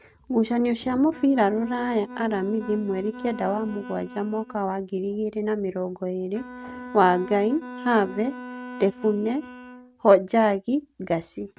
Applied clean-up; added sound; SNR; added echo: neural mask model RNNoise.